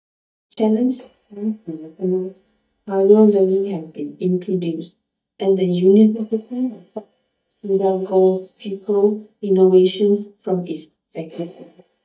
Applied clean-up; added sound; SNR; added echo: neural mask model DeepFilterNet 3.